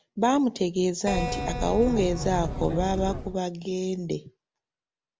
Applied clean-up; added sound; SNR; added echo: none; Keyboard (musical); 3 dB; none.